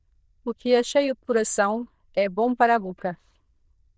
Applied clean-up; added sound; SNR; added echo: neural diffusion model UNIVERSE++.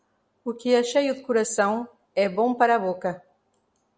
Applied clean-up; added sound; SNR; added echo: none; none; none; none.